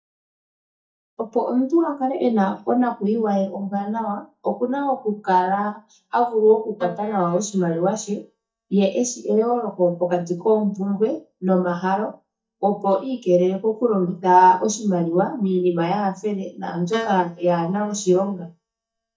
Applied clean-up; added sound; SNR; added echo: neural mask model DeepFilterNet 3.